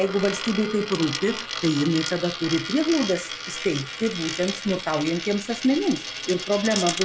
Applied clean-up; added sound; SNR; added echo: none; Coin (dropping); 8 dB; none.